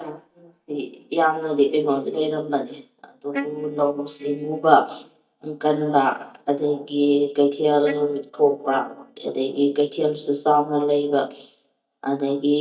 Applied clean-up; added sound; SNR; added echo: neural mask model DeepFilterNet 3.